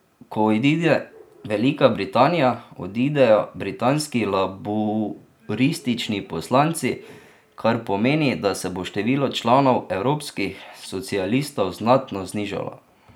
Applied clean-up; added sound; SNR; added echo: none; none; none; none.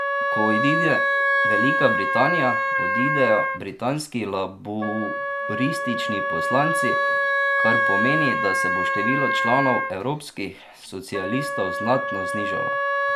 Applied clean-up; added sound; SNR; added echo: none; Wind instrument, woodwind instrument; -3 dB; none.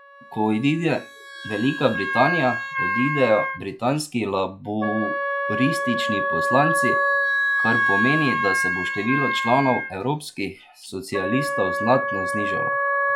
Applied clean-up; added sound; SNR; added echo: classical method log-MMSE.